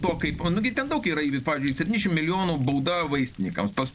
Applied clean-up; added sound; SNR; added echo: none; Thunder; 15 dB; none.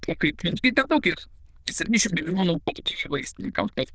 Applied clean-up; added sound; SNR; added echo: neural diffusion model UNIVERSE++.